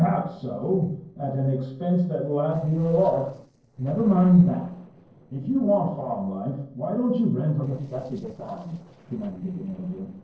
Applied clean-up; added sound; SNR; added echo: neural separator model SepFormer DNS4.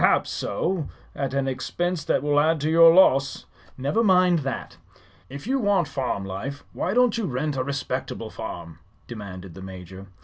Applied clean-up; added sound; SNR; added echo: none; none; none; none.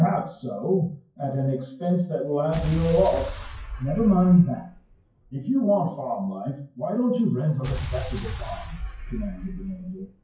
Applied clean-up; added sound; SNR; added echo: classical method WPE with log-MMSE.